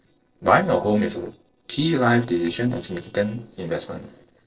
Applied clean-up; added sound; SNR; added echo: neural separator model SepFormer DNS4.